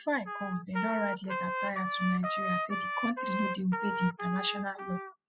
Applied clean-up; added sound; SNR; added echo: classical method spectral subtraction.